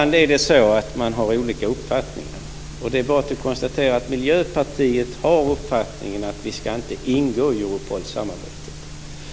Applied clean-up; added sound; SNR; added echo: none; none; none; none.